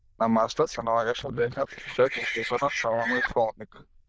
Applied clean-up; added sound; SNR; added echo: neural diffusion model UNIVERSE++.